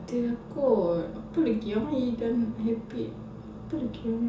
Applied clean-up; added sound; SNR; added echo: none; Bass guitar; 20 dB; reverberation time 0.6 s.